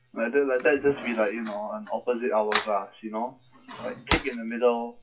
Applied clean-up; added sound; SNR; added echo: classical method WPE with log-MMSE.